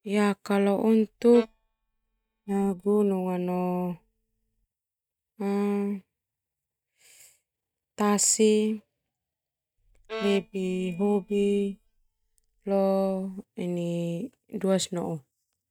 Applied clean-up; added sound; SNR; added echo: neural mask model DeepFilterNet 3.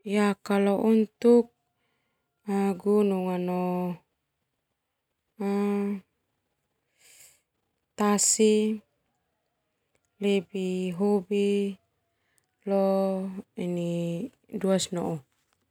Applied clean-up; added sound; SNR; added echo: none; none; none; none.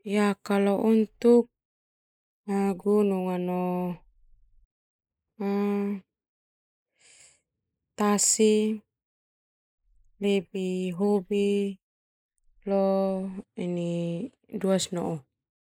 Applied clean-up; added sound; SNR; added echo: neural mask model Resemble Enhance denoiser.